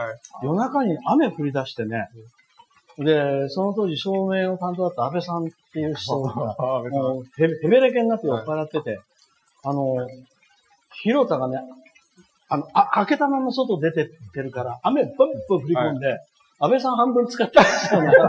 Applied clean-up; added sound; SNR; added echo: classical method Wiener filter.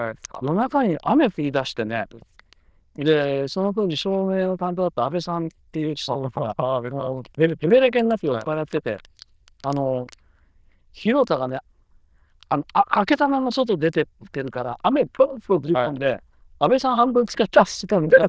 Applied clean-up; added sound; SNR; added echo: neural diffusion model UNIVERSE++.